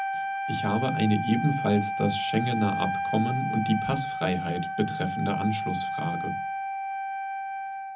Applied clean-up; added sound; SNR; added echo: none; Wind instrument, woodwind instrument; 2 dB; reverberation time 0.4 s.